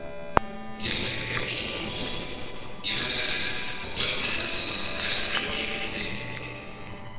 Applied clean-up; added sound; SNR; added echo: neural separator model SepFormer WHAMR!.